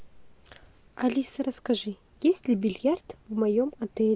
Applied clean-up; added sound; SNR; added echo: none; none; none; none.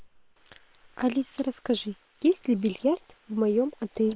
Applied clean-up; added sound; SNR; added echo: neural separator model SepFormer WHAM!.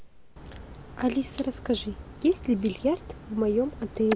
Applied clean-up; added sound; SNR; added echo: none; Crack; 13 dB; none.